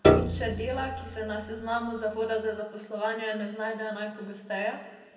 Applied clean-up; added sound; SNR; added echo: none; Piano; -5 dB; reverberation time 1.6 s.